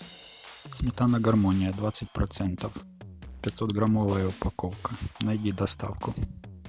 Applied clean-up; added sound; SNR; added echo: none; Drum kit; 17 dB; none.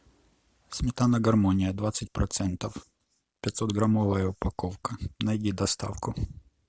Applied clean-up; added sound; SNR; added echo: none; none; none; none.